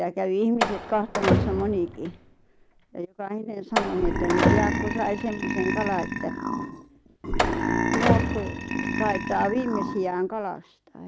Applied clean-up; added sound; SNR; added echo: none; Burping, eructation + Slam; -2 dB; none.